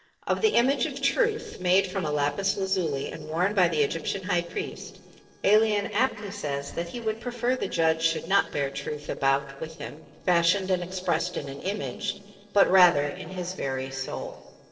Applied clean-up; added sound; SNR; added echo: neural separator model SepFormer DNS4.